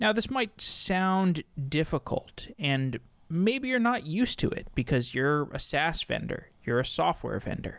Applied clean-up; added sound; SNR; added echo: none; none; none; none.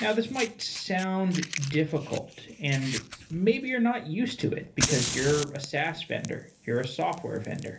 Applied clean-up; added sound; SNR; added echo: none; Fire; 9 dB; reverberation time 0.3 s.